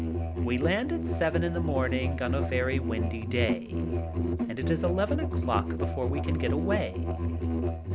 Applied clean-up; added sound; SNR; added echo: none; Musical instrument; -2 dB; none.